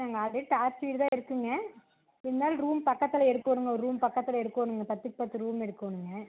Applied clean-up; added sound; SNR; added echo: none; none; none; none.